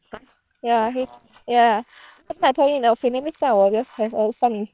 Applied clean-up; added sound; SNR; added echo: neural separator model SepFormer WHAM!.